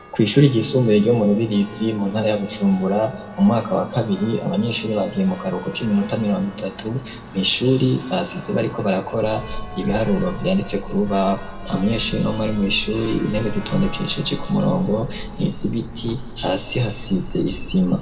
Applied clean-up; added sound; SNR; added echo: none; Church bell; 13 dB; reverberation time 1.5 s.